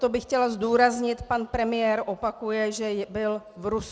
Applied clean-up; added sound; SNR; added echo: none; none; none; none.